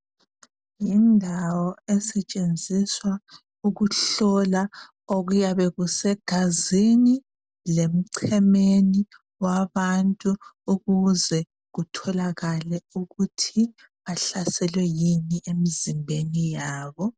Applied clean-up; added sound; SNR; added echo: none; none; none; none.